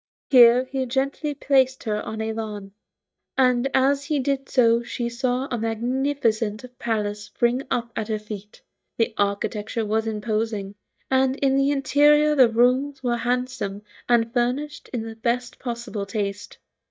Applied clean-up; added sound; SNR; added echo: neural mask model DeepFilterNet 3.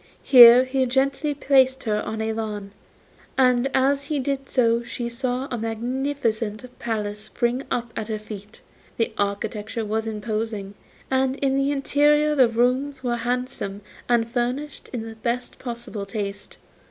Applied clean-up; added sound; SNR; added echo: none; none; none; none.